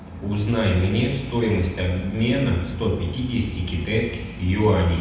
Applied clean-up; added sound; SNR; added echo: none; none; none; reverberation time 1.0 s.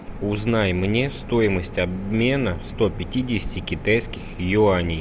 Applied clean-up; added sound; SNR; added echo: none; none; none; none.